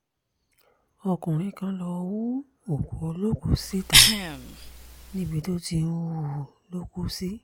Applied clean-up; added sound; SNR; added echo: none; Cough; -5 dB; none.